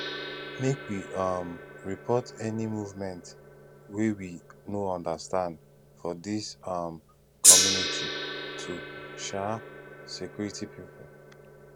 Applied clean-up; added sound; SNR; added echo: none; Gong; -3 dB; none.